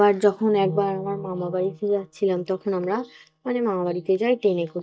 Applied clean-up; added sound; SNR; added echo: neural mask model DeepFilterNet 3.